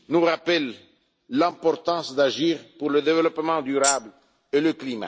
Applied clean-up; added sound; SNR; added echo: none; Tambourine; 5 dB; none.